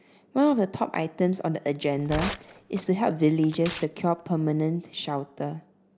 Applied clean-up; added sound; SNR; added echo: none; Tearing; 13 dB; none.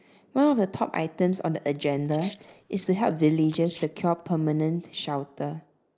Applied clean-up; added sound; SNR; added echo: neural mask model Resemble Enhance denoiser.